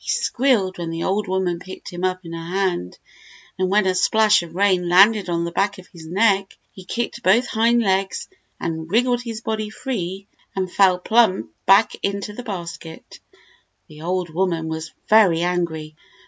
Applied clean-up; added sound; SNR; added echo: none; none; none; none.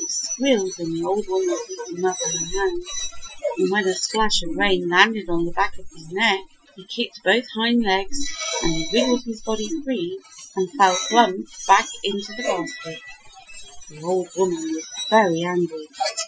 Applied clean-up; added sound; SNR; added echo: classical method Wiener filter.